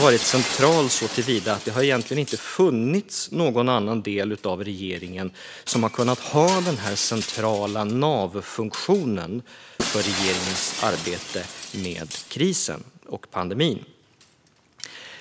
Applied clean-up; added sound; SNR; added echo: none; Shatter; 10 dB; none.